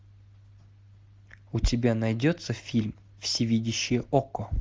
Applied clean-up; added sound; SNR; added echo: none; none; none; none.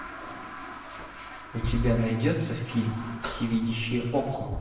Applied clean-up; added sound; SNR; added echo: none; Toilet flush; 12 dB; reverberation time 0.9 s.